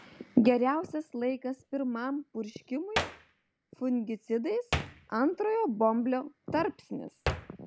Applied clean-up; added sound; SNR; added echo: none; Hands; 10 dB; none.